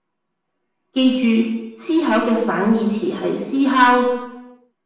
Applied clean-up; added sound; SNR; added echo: none; none; none; reverberation time 0.9 s.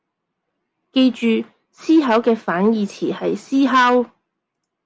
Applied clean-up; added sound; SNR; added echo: none; none; none; none.